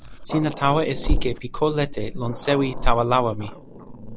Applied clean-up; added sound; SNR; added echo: none; Growling; 2 dB; none.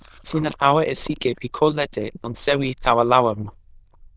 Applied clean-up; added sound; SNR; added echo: neural diffusion model UNIVERSE++.